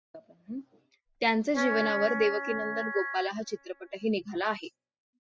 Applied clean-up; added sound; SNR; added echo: classical method spectral subtraction.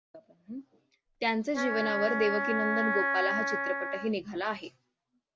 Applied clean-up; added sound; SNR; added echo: none; Wind instrument, woodwind instrument; -1 dB; none.